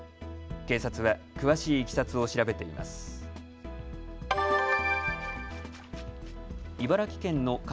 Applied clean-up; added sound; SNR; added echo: none; none; none; none.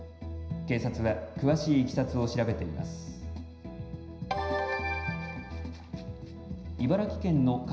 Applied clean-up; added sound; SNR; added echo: none; none; none; reverberation time 0.9 s.